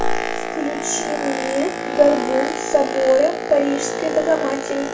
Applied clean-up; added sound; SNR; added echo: none; Boat, Water vehicle; 5 dB; reverberation time 0.3 s.